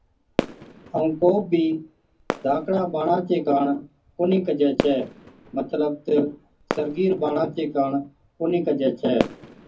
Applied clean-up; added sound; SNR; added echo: none; Fireworks; 11 dB; reverberation time 0.3 s.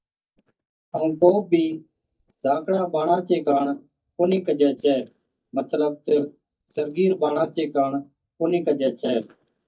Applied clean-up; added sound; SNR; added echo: neural mask model DeepFilterNet 3.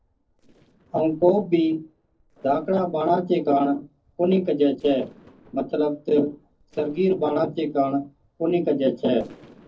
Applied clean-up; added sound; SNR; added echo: neural separator model SepFormer DNS4.